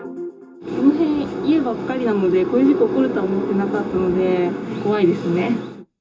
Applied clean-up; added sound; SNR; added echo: none; none; none; reverberation time 0.2 s.